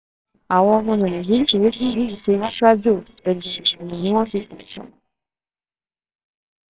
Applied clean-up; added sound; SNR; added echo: neural separator model SepFormer WHAMR!.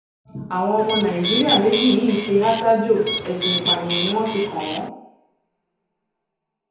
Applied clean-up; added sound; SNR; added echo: none; Bird; 3 dB; reverberation time 2.0 s.